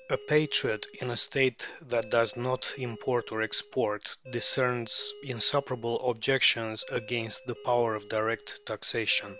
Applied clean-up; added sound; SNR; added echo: none; Doorbell; 19 dB; none.